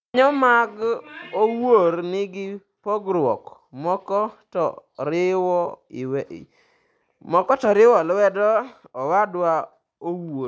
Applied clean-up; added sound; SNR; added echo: none; none; none; none.